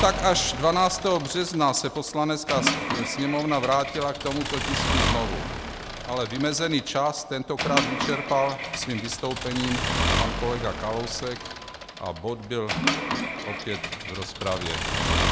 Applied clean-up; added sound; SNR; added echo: none; Accelerating, revving, vroom / Mechanisms; 2 dB; none.